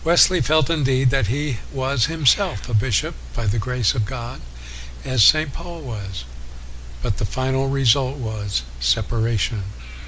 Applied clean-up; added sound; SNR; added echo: none; Meow / Purr; 13 dB; none.